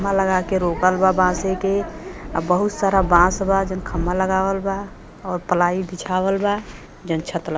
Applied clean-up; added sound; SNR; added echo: none; Thunder / Rain; 12 dB; none.